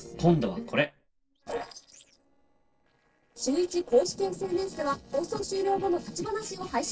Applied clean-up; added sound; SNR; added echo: neural separator model SepFormer DNS4.